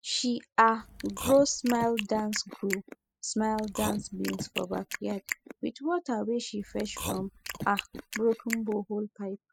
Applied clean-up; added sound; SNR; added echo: classical method spectral subtraction.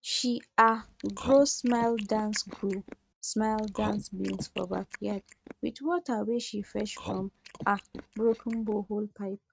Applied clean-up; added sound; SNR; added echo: neural mask model RNNoise.